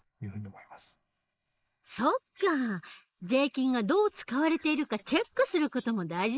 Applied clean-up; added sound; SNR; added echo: neural mask model Resemble Enhance denoiser.